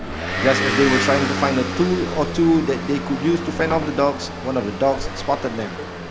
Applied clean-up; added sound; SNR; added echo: none; Motor vehicle (road) / Engine; 4 dB; none.